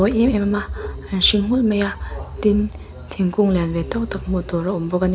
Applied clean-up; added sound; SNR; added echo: none; none; none; none.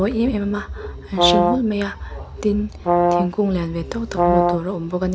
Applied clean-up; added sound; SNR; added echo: none; Brass instrument; -3 dB; none.